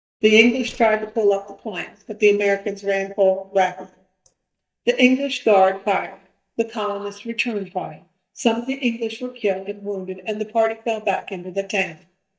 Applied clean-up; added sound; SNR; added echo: neural mask model DeepFilterNet 3.